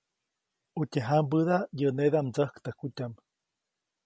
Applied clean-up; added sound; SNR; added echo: none; none; none; none.